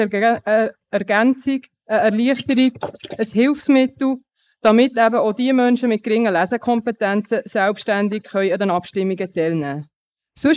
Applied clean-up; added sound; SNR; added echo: neural mask model Resemble Enhance denoiser.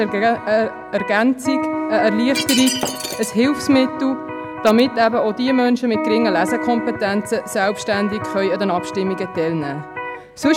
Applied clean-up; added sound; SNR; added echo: none; Shatter + Electric guitar; 7 dB; none.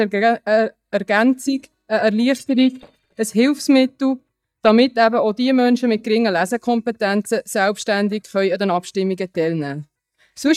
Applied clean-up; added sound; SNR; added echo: neural mask model DeepFilterNet 3.